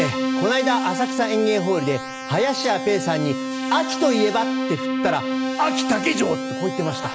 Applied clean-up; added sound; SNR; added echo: none; Keyboard (musical); 3 dB; none.